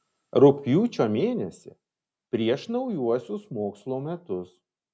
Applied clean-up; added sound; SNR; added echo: none; none; none; none.